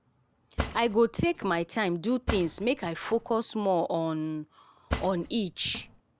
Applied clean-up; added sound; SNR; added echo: none; Cutlery, silverware / Drawer open or close; 8 dB; none.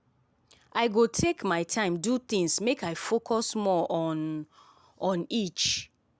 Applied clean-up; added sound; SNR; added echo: none; none; none; none.